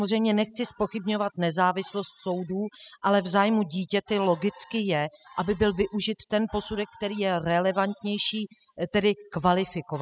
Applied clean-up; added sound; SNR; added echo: classical method spectral subtraction.